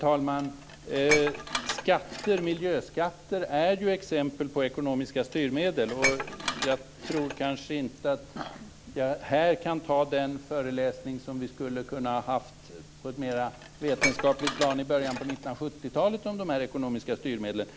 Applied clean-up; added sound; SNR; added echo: none; Dishes, pots, and pans; 7 dB; none.